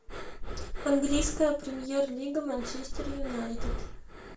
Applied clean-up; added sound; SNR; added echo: none; Breathing; 3 dB; reverberation time 0.3 s.